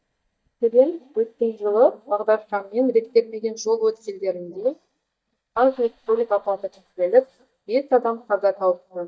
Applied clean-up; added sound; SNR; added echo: neural mask model DeepFilterNet 3.